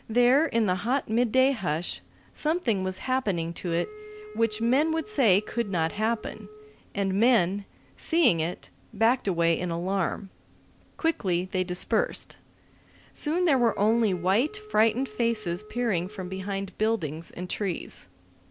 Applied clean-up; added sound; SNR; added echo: none; Wind instrument, woodwind instrument; 18 dB; none.